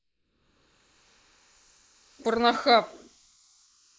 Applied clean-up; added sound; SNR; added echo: neural mask model Resemble Enhance denoiser.